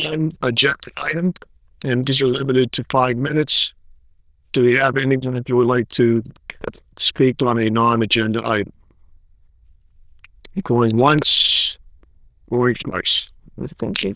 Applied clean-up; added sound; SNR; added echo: neural diffusion model UNIVERSE++.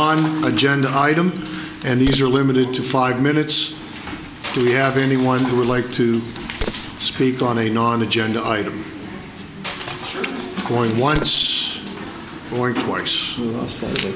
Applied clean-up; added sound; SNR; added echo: none; Crack + Crushing; 15 dB; none.